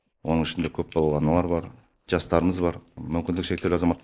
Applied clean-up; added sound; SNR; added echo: neural mask model Resemble Enhance denoiser.